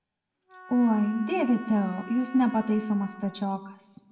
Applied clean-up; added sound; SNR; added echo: none; Trumpet; 19 dB; reverberation time 0.7 s.